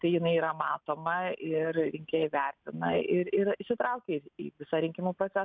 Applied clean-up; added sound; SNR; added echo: none; none; none; none.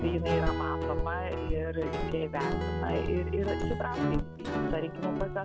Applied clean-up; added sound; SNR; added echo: none; Guitar; -3 dB; none.